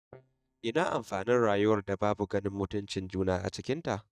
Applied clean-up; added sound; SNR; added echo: neural mask model DeepFilterNet 3.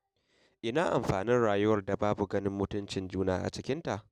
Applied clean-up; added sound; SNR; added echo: none; none; none; none.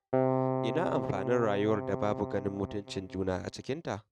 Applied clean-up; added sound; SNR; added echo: neural mask model RNNoise.